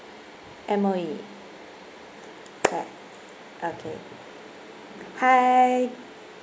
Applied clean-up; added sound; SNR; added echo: none; none; none; none.